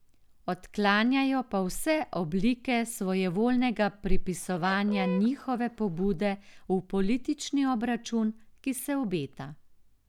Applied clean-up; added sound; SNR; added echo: none; Fowl; 13 dB; none.